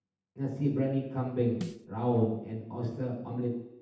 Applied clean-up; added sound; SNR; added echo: none; Snare drum; 13 dB; reverberation time 0.9 s.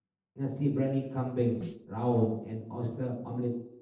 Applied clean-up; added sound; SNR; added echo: neural separator model SepFormer DNS4.